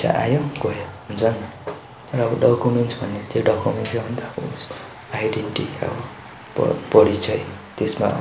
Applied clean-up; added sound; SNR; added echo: none; Engine + Cheering; 19 dB; none.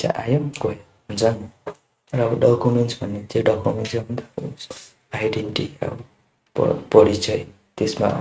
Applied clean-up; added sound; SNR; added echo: neural mask model RNNoise.